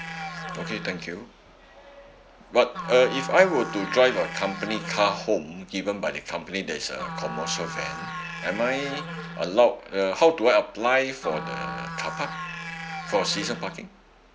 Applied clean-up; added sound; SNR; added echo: none; Musical instrument; 11 dB; none.